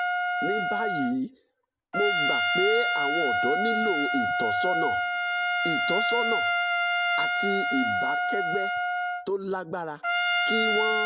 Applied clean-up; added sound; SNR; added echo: none; Trumpet; -5 dB; none.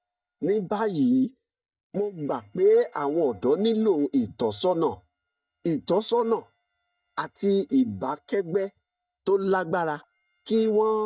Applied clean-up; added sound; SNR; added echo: neural mask model DeepFilterNet 3.